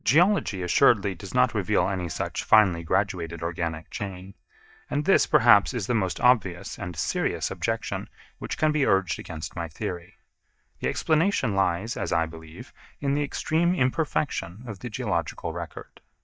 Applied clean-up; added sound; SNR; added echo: neural mask model DeepFilterNet 3.